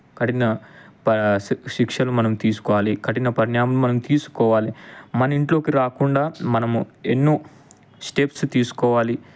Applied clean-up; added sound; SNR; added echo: none; none; none; none.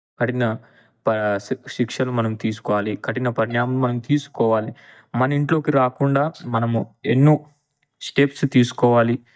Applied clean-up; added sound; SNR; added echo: neural mask model DeepFilterNet 3.